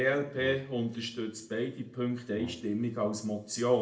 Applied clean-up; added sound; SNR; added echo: none; Brass instrument; 18 dB; reverberation time 0.4 s.